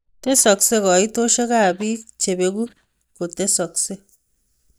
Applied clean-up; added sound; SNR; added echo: neural mask model DeepFilterNet 3.